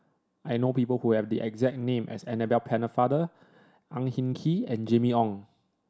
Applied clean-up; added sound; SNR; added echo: none; none; none; none.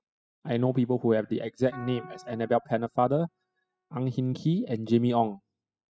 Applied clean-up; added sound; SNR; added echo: classical method spectral subtraction.